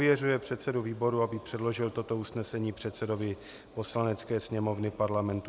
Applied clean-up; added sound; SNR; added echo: none; none; none; none.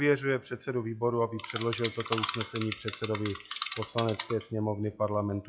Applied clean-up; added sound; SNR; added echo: classical method log-MMSE.